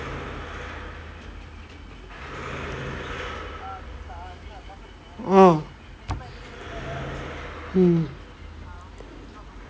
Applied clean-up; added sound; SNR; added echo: none; none; none; none.